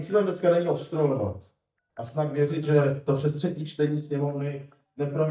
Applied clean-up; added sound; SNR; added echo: neural mask model DeepFilterNet 3.